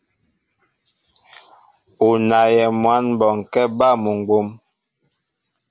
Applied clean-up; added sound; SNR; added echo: none; none; none; none.